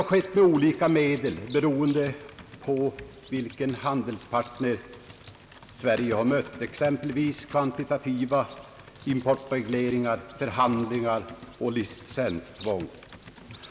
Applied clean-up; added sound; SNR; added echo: none; Computer keyboard + Bird vocalization, bird call, bird song; 18 dB; none.